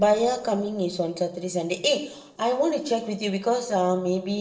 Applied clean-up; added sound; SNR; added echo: neural separator model SepFormer DNS4.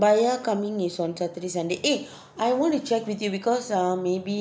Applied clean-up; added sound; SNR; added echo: none; none; none; none.